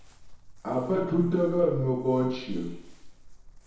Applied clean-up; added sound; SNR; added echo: none; Crumpling, crinkling; 14 dB; reverberation time 2.0 s.